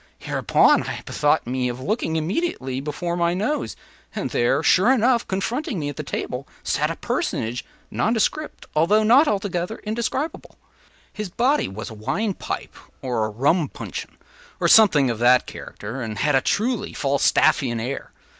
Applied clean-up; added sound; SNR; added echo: none; none; none; none.